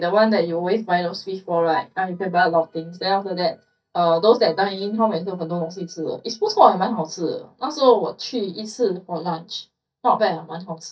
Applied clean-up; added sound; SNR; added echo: neural mask model DeepFilterNet 3.